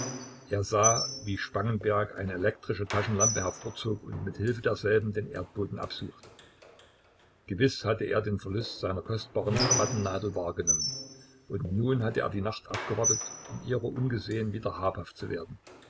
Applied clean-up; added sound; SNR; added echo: none; Squeak; 6 dB; none.